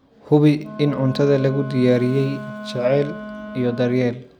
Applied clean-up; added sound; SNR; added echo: none; Wind instrument, woodwind instrument; 14 dB; none.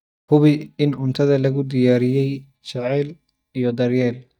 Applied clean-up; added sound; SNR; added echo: neural mask model DeepFilterNet 3.